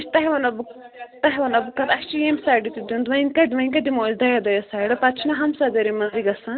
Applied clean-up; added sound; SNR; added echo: none; none; none; none.